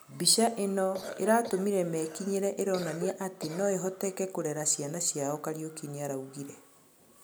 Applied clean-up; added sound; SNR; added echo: none; Cough; 14 dB; none.